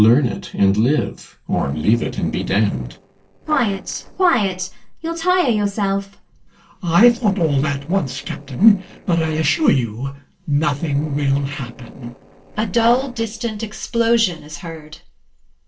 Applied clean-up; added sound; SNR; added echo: neural separator model SepFormer DNS4.